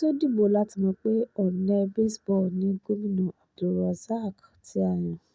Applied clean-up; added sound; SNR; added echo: none; none; none; none.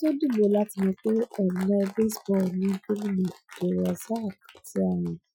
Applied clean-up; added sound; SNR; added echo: classical method Wiener filter.